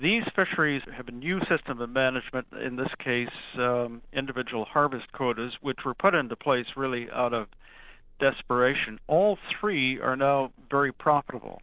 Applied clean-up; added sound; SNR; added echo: none; none; none; none.